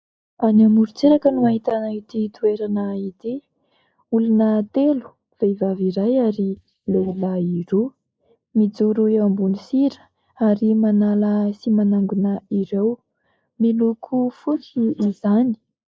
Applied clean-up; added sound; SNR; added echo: neural mask model Resemble Enhance denoiser.